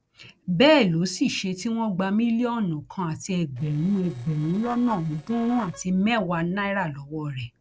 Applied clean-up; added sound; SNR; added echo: neural separator model SepFormer DNS4.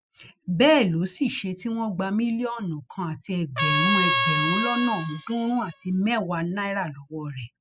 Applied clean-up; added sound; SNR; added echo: classical method spectral subtraction.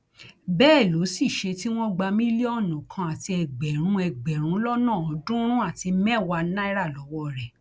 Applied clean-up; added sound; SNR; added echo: none; none; none; none.